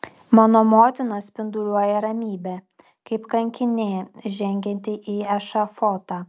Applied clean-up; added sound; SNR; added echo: none; none; none; none.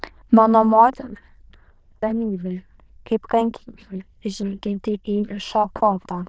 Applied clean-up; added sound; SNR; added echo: neural diffusion model UNIVERSE++.